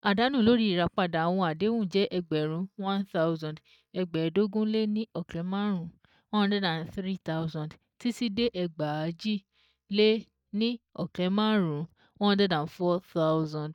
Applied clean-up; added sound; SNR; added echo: neural mask model DeepFilterNet 3.